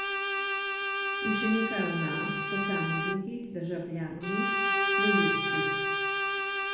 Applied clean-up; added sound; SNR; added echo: none; Bowed string instrument; -3 dB; reverberation time 1.0 s.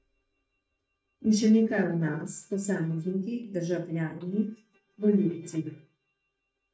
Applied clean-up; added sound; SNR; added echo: neural mask model DeepFilterNet 3.